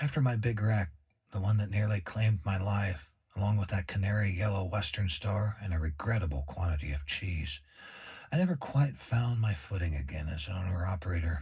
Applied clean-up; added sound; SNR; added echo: none; none; none; reverberation time 0.4 s.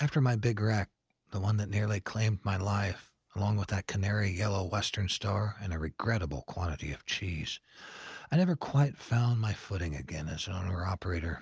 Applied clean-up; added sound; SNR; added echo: none; none; none; none.